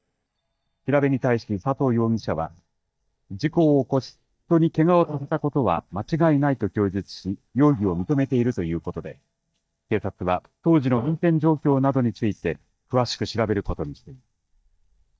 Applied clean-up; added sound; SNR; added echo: neural mask model DeepFilterNet 3.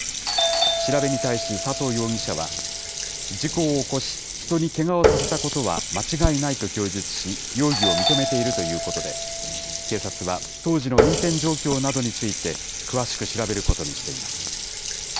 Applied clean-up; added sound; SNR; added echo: none; Water tap, faucet + Doorbell; 0 dB; none.